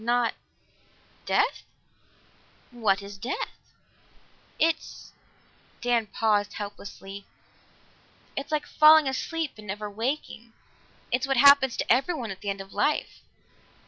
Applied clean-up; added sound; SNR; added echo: none; none; none; none.